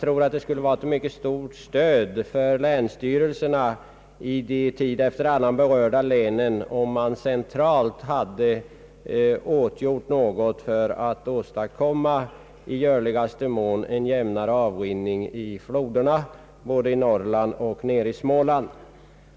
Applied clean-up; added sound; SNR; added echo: none; none; none; none.